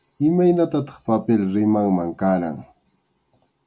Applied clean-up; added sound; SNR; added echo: none; none; none; none.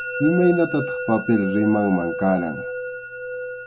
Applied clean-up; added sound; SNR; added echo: none; Musical instrument; 8 dB; none.